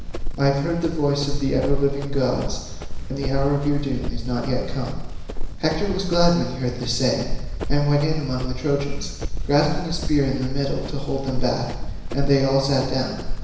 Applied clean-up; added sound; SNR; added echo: none; Run; 1 dB; reverberation time 1.0 s.